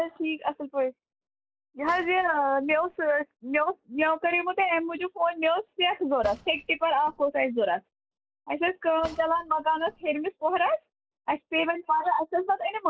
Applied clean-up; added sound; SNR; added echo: neural separator model SepFormer DNS4.